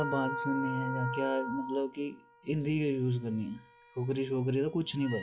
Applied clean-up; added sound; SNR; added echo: classical method log-MMSE.